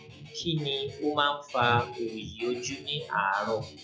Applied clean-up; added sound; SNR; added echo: classical method log-MMSE.